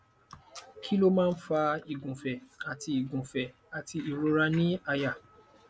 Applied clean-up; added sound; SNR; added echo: none; none; none; none.